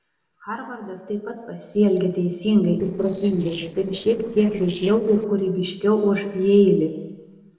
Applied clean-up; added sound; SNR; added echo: neural separator model SepFormer DNS4.